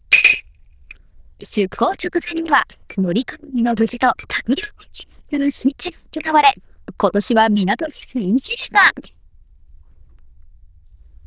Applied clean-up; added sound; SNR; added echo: neural diffusion model UNIVERSE++.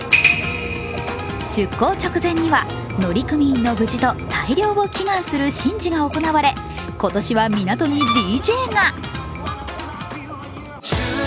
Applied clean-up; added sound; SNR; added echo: none; Wind instrument, woodwind instrument; 20 dB; none.